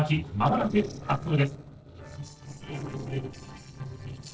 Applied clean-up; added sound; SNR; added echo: neural separator model SepFormer DNS4.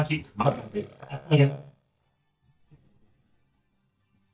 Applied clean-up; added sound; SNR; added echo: neural mask model DeepFilterNet 3.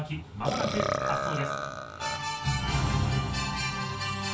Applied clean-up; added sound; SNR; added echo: none; Burping, eructation; 3 dB; reverberation time 0.2 s.